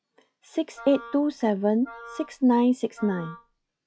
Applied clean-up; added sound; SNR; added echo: classical method log-MMSE.